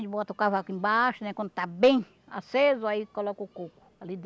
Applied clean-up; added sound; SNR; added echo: none; none; none; none.